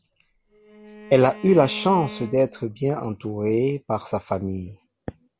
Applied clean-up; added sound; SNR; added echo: none; Bowed string instrument; 17 dB; none.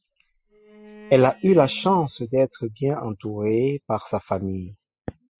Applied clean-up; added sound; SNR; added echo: classical method spectral subtraction.